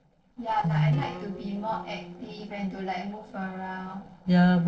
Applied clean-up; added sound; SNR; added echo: neural separator model SepFormer DNS4.